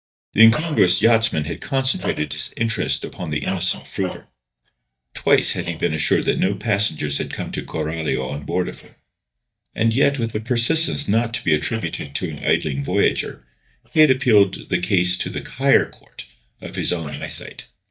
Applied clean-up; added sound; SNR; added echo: neural mask model DeepFilterNet 3.